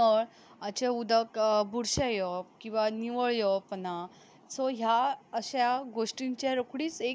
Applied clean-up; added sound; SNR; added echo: none; none; none; none.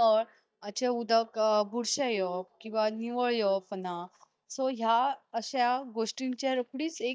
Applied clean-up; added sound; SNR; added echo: neural mask model DeepFilterNet 3.